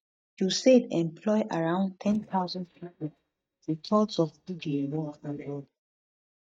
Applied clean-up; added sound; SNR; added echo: neural mask model DeepFilterNet 3.